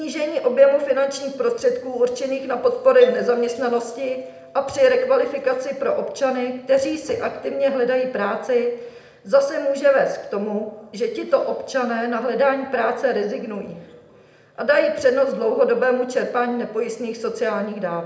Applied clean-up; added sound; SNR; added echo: none; Doorbell; 18 dB; reverberation time 0.7 s.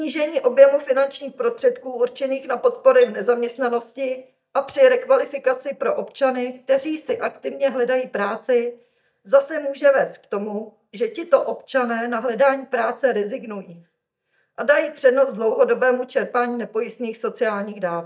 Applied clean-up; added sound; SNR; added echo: neural mask model DeepFilterNet 3.